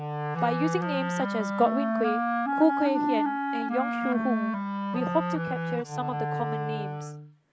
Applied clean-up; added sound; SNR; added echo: neural mask model RNNoise.